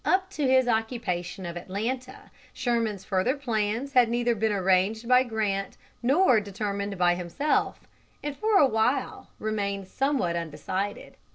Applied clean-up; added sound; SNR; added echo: none; none; none; none.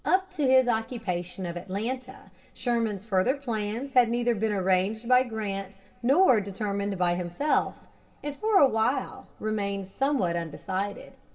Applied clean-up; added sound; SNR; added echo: none; none; none; reverberation time 2.0 s.